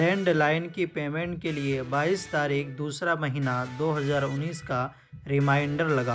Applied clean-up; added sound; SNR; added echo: none; Electric guitar; 20 dB; none.